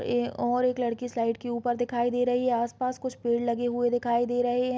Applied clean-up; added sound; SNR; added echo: none; none; none; none.